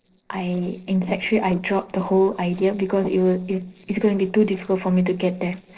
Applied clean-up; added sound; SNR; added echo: neural separator model SepFormer DNS4.